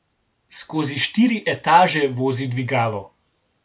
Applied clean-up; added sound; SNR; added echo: none; none; none; none.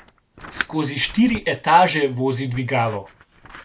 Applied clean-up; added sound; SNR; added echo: none; Scissors; 17 dB; none.